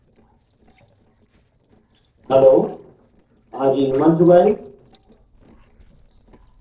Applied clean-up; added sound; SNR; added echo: neural separator model SepFormer DNS4.